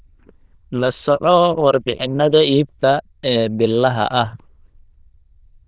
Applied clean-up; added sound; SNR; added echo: neural diffusion model UNIVERSE++.